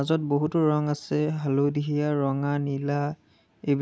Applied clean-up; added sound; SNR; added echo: none; none; none; none.